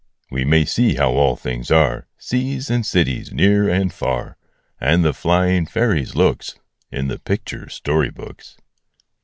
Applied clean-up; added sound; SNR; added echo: none; none; none; none.